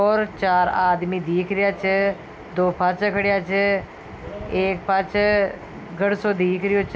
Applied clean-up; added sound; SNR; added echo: none; none; none; none.